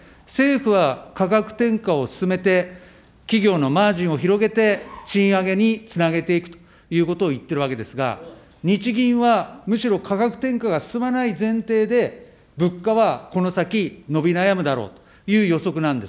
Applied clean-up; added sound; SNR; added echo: none; none; none; none.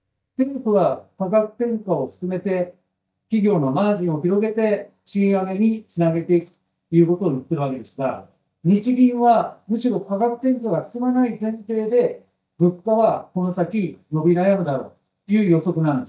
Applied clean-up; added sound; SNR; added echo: neural mask model DeepFilterNet 3.